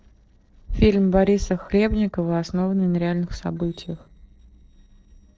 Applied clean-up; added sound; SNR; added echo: neural separator model SepFormer DNS4.